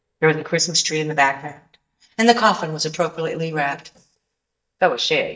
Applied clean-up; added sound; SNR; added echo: neural mask model DeepFilterNet 3.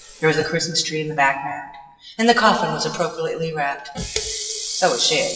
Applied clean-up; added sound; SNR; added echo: classical method WPE with log-MMSE.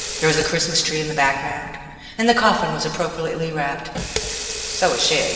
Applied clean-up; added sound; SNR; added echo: none; Sink (filling or washing) / Water tap, faucet; 9 dB; reverberation time 1.6 s.